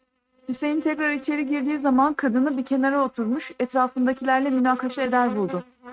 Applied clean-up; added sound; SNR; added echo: neural mask model RNNoise.